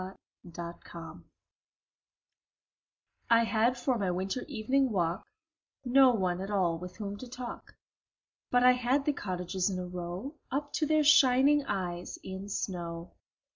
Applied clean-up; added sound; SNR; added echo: none; none; none; none.